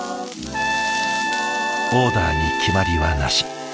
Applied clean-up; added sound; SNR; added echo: none; Trumpet; 1 dB; none.